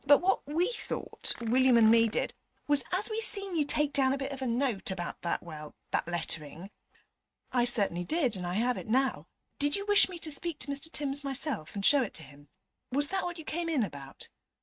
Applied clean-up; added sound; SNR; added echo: neural mask model RNNoise.